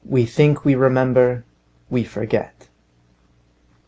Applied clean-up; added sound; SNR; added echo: none; none; none; none.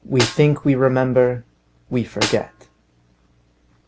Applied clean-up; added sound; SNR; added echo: none; Snare drum; 10 dB; none.